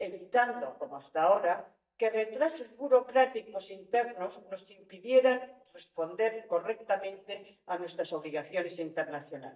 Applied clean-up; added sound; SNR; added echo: neural mask model DeepFilterNet 3.